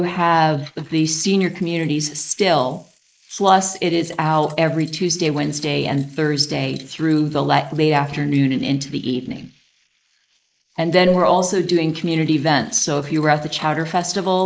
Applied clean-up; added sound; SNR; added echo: neural mask model Resemble Enhance denoiser.